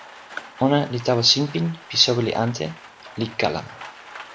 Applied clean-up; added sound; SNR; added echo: none; Rain; 18 dB; none.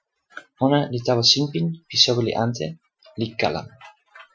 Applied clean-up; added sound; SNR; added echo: classical method Wiener filter.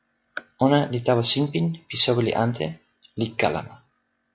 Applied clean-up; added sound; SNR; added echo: none; none; none; none.